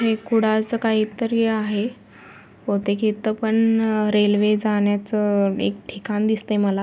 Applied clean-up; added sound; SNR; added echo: none; none; none; none.